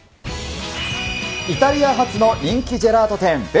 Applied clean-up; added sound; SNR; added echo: none; none; none; none.